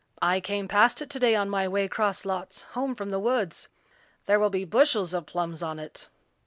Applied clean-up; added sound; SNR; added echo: none; none; none; none.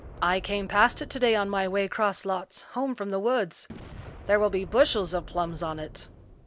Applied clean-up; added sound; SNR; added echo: none; Boom; 17 dB; none.